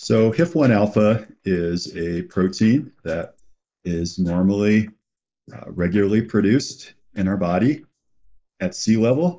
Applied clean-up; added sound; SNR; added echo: neural mask model Resemble Enhance denoiser.